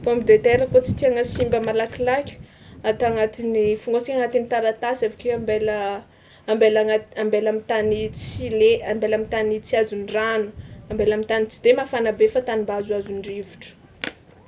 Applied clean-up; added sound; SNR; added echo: none; Thunder / Wind; 17 dB; none.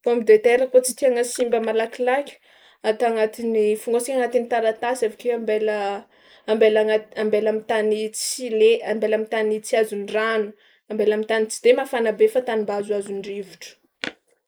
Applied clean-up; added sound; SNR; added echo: neural mask model Resemble Enhance denoiser.